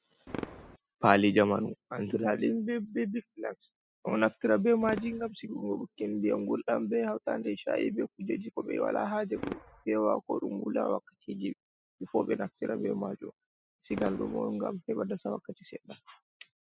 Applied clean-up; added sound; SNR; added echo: classical method spectral subtraction.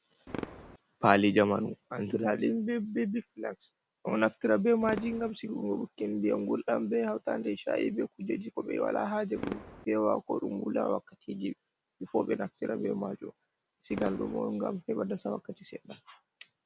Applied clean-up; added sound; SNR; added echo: none; Fireworks; 18 dB; none.